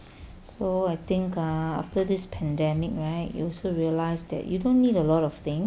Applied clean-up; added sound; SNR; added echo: none; none; none; none.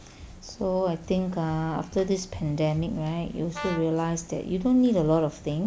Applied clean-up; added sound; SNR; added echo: none; Brass instrument; 13 dB; none.